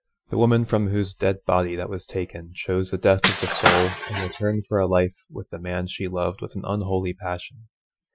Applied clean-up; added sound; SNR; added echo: classical method Wiener filter.